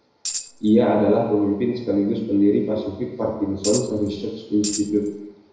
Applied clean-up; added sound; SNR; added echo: none; Tambourine; 10 dB; reverberation time 1.0 s.